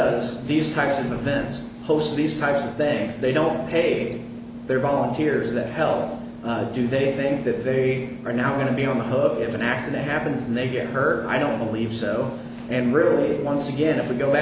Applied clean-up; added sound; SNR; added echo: none; none; none; none.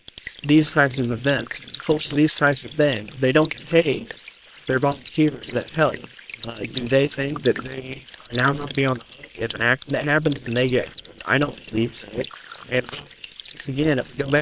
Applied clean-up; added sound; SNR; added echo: neural separator model SepFormer WHAM!.